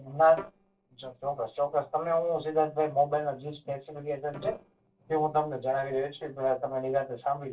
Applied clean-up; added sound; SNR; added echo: neural separator model SepFormer DNS4.